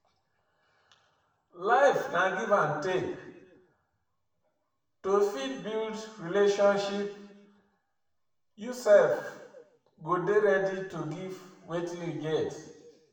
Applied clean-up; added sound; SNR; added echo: none; none; none; reverberation time 1.0 s.